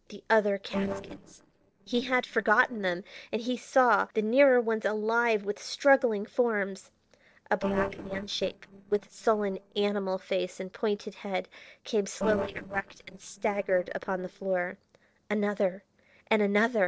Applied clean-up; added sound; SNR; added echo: neural separator model SepFormer DNS4.